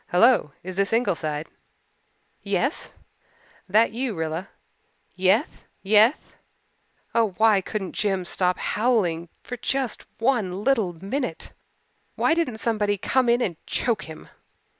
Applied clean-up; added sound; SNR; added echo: none; none; none; none.